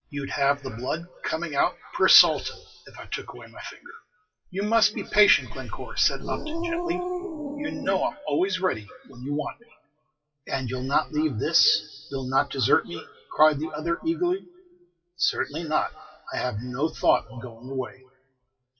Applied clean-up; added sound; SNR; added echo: classical method WPE with log-MMSE.